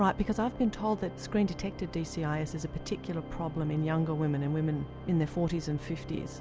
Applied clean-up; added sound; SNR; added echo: none; Organ; 12 dB; none.